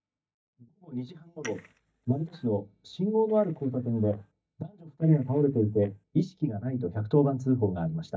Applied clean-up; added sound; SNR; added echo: neural mask model DeepFilterNet 3.